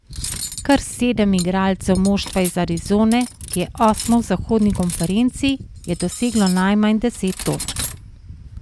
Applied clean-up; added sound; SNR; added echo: none; Cutlery, silverware; 8 dB; none.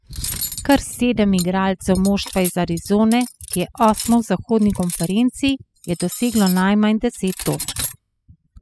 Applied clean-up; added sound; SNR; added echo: classical method spectral subtraction.